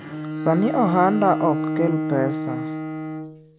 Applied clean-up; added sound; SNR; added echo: none; Bowed string instrument; 4 dB; none.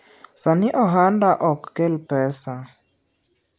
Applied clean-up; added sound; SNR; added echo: none; none; none; none.